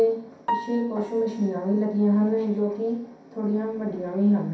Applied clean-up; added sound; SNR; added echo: none; Piano; 13 dB; reverberation time 0.6 s.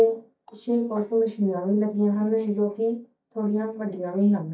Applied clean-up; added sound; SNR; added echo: neural mask model DeepFilterNet 3.